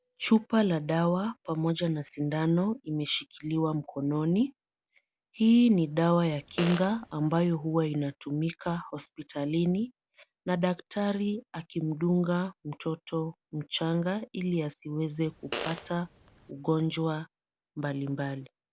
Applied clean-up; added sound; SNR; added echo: none; Fart; 11 dB; none.